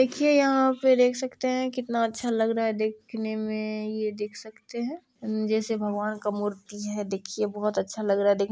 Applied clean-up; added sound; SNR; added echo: none; none; none; none.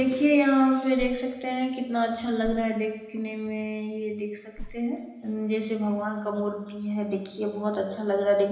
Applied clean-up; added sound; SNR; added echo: none; Whoosh, swoosh, swish; 13 dB; reverberation time 1.0 s.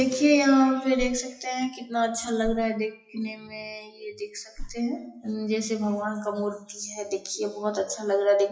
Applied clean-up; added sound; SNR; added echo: classical method WPE with log-MMSE.